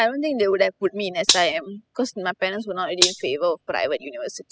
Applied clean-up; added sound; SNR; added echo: classical method spectral subtraction.